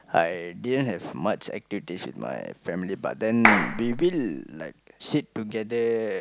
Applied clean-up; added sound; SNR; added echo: none; Clapping; -2 dB; none.